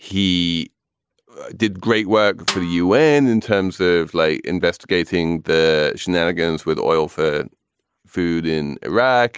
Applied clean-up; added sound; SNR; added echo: none; Snare drum; 12 dB; none.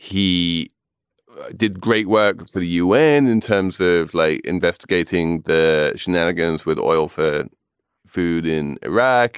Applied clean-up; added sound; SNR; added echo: neural mask model Resemble Enhance denoiser.